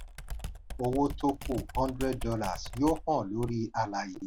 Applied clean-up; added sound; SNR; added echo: none; Computer keyboard; 8 dB; none.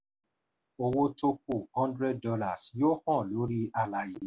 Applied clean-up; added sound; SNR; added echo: none; none; none; none.